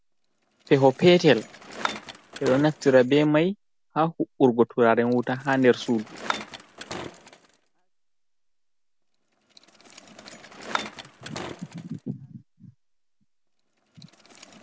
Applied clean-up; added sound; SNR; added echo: none; Bicycle; 15 dB; none.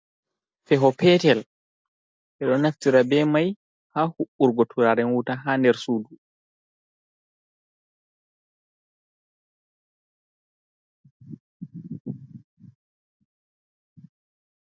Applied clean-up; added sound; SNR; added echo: none; none; none; none.